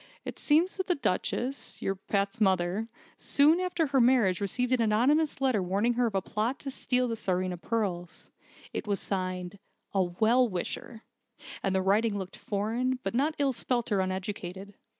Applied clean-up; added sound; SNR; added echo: none; none; none; none.